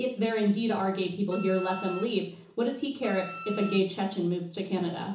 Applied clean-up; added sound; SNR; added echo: none; Wind instrument, woodwind instrument; 13 dB; reverberation time 0.8 s.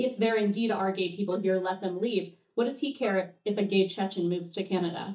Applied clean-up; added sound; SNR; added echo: neural mask model DeepFilterNet 3.